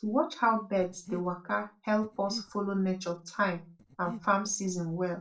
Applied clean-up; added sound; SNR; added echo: neural separator model SepFormer DNS4.